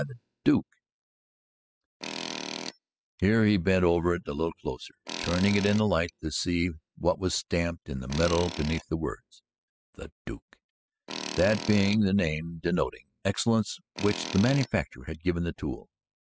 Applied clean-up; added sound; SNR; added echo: classical method spectral subtraction.